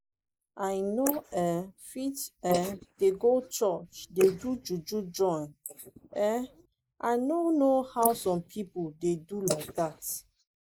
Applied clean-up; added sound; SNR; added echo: neural mask model Resemble Enhance denoiser.